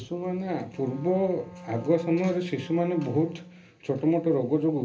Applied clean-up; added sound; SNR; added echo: none; Wind instrument, woodwind instrument; 18 dB; reverberation time 0.3 s.